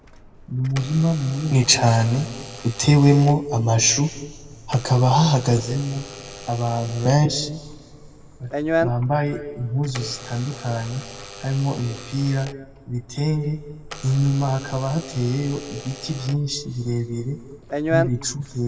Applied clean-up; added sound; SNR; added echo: none; Alarm / Door; 11 dB; reverberation time 1.4 s.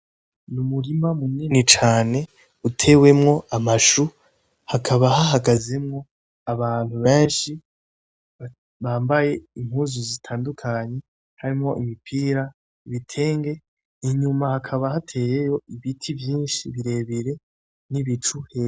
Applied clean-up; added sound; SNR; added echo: none; none; none; none.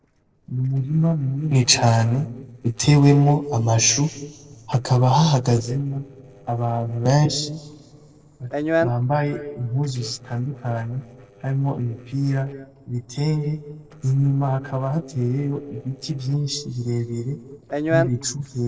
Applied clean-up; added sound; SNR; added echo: neural separator model SepFormer DNS4.